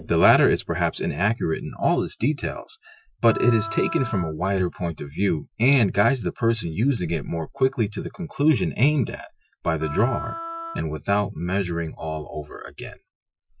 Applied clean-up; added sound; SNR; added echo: classical method Wiener filter.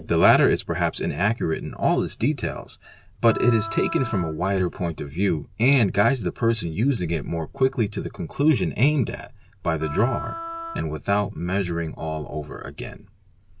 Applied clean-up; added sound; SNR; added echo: none; Wind instrument, woodwind instrument; 12 dB; none.